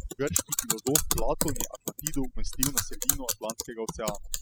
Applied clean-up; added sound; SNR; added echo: classical method spectral subtraction.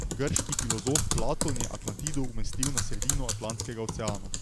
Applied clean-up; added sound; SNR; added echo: none; Typing; -4 dB; none.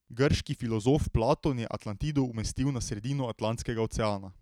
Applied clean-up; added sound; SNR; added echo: none; none; none; none.